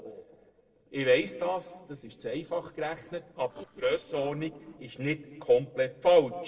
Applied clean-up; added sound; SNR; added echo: neural separator model SepFormer DNS4.